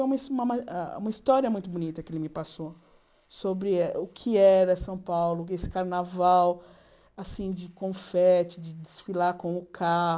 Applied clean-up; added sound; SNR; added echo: neural mask model Resemble Enhance denoiser.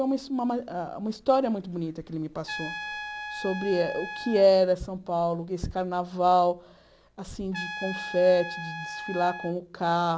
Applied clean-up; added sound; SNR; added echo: none; Trumpet; 13 dB; none.